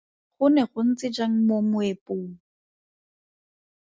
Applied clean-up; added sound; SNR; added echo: none; none; none; none.